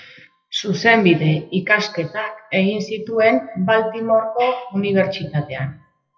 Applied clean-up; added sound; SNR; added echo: classical method WPE with log-MMSE.